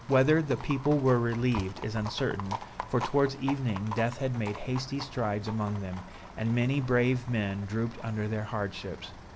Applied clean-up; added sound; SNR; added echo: none; Livestock, farm animals, working animals; 13 dB; none.